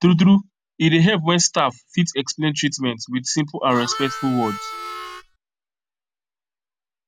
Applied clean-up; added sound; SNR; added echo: none; Harmonica; 10 dB; none.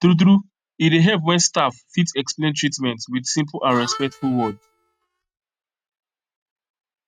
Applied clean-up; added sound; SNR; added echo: neural mask model RNNoise.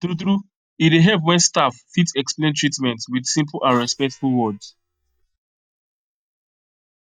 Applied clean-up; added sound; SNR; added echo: neural mask model DeepFilterNet 3.